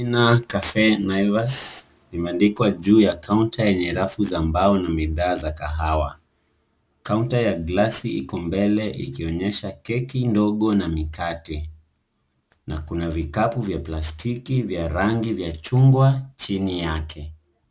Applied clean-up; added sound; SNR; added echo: none; none; none; none.